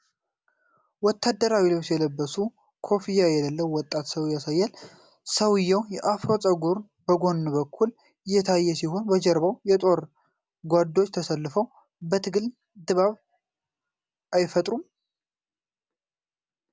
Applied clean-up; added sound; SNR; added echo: none; none; none; none.